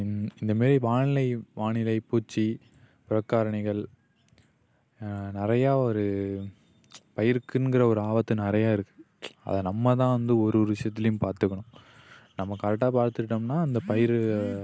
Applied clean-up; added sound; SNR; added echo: none; none; none; none.